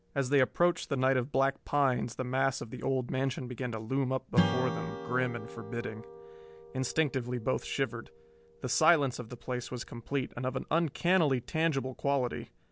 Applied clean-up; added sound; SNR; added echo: none; Strum; 10 dB; none.